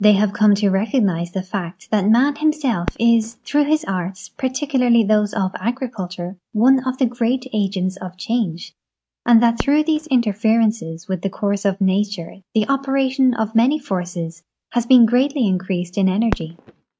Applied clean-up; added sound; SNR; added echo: neural mask model RNNoise.